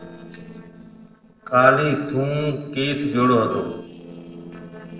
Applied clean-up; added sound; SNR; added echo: neural separator model SepFormer DNS4.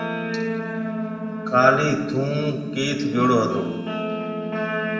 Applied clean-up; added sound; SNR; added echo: none; Guitar; 4 dB; reverberation time 1.1 s.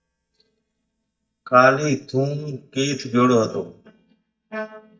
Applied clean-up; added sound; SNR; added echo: neural mask model DeepFilterNet 3.